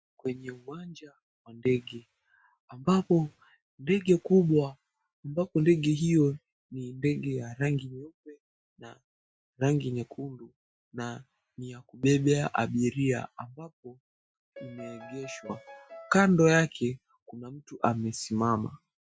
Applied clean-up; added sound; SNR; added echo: classical method Wiener filter.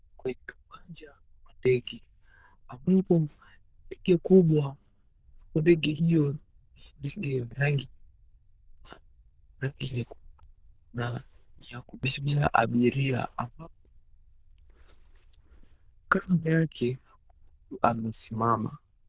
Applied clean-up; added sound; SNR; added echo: neural diffusion model UNIVERSE++.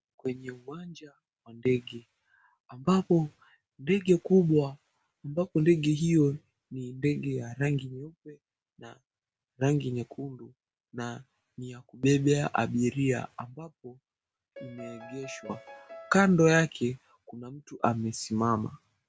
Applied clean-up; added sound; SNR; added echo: none; Piano; 16 dB; none.